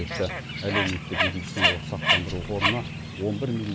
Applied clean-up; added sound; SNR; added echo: none; Bird; -3 dB; none.